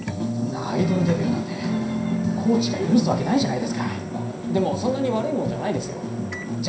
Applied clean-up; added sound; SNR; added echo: none; Microwave oven; 13 dB; reverberation time 0.5 s.